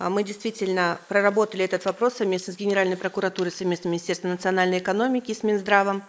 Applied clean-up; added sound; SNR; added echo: neural mask model Resemble Enhance denoiser.